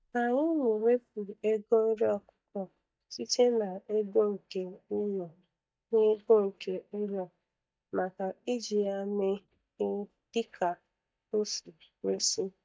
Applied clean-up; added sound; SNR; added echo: neural mask model DeepFilterNet 3.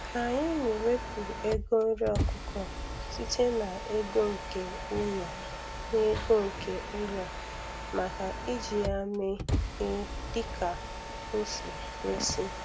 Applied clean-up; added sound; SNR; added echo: none; Mechanisms; 5 dB; none.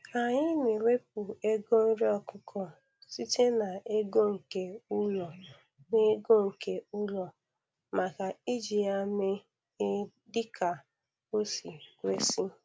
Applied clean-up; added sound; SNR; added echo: none; none; none; none.